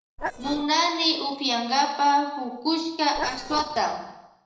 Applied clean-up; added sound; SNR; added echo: neural separator model SepFormer DNS4.